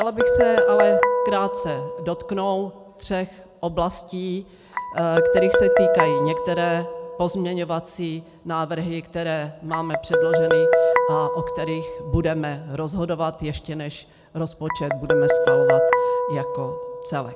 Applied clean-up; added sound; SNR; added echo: none; Guitar; -4 dB; none.